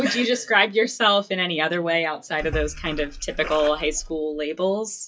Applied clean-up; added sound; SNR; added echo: classical method WPE with log-MMSE.